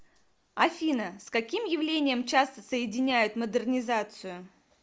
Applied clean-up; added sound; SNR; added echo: none; none; none; none.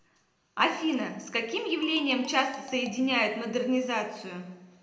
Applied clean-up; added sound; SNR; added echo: none; Marimba, xylophone; 20 dB; reverberation time 0.7 s.